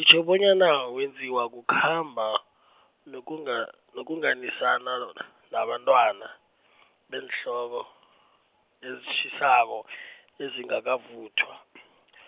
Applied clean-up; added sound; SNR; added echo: none; none; none; none.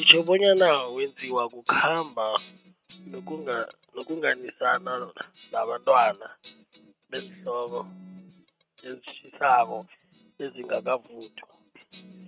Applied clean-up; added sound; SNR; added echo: neural mask model RNNoise.